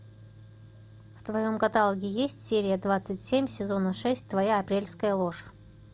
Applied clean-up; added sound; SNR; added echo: none; Bass guitar + Tools; 20 dB; none.